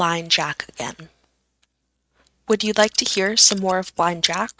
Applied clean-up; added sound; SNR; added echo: neural mask model RNNoise.